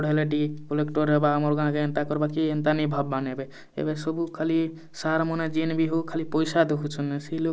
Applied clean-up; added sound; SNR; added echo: none; none; none; none.